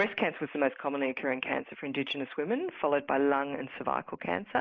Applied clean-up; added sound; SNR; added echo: neural mask model Resemble Enhance denoiser.